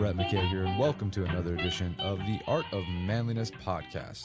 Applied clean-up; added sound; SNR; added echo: none; none; none; none.